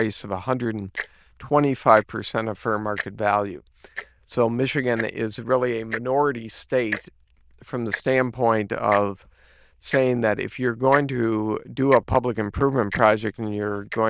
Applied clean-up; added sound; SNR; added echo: neural diffusion model UNIVERSE++.